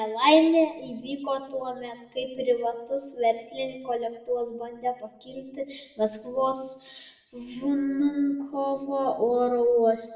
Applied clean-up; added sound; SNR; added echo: none; none; none; reverberation time 0.7 s.